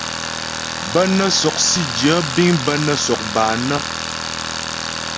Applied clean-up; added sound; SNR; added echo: none; Tools; 5 dB; none.